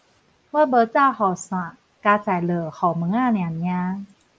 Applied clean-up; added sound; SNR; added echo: none; none; none; none.